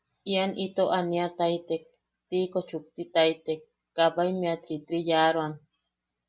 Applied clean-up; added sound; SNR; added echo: none; none; none; none.